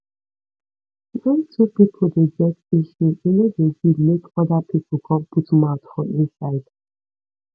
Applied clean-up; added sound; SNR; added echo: none; none; none; none.